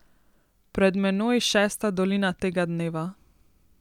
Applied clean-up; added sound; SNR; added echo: none; none; none; none.